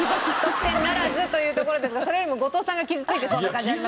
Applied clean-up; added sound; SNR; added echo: none; none; none; none.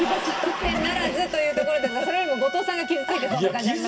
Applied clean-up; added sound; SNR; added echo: none; Trumpet; 13 dB; reverberation time 2.3 s.